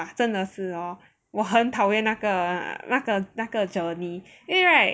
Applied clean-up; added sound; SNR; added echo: none; none; none; none.